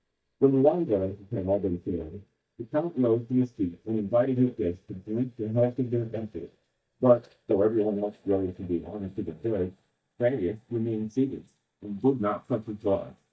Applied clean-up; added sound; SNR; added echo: neural mask model DeepFilterNet 3.